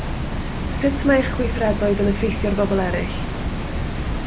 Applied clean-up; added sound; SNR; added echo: none; Water; 3 dB; none.